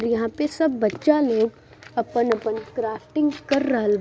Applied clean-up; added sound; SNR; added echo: none; none; none; none.